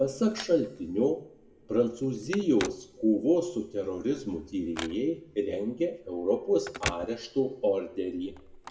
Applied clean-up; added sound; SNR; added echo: none; Telephone; 15 dB; reverberation time 0.9 s.